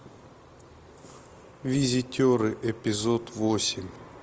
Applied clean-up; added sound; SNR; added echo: none; none; none; none.